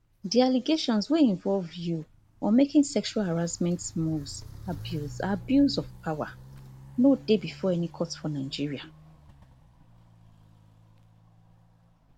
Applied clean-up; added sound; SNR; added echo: none; Walk, footsteps; 19 dB; none.